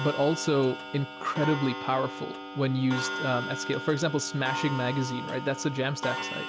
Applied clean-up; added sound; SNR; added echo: none; Clock; 7 dB; none.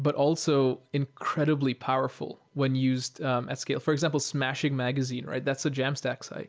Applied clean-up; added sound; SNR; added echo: none; none; none; none.